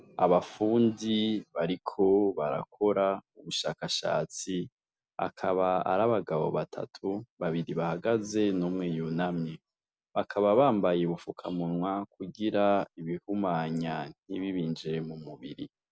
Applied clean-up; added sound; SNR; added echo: none; none; none; none.